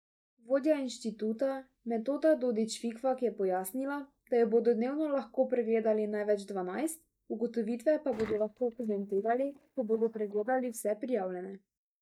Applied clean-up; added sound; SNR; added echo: neural mask model DeepFilterNet 3.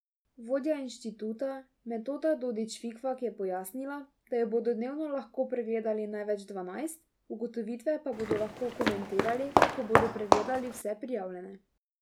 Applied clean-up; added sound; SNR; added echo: none; Walk, footsteps; -5 dB; none.